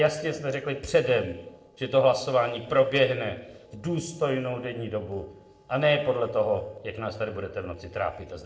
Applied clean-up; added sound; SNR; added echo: neural separator model SepFormer DNS4.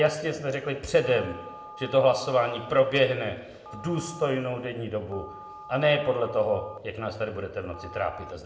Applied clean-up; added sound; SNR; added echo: none; Telephone; 19 dB; reverberation time 0.8 s.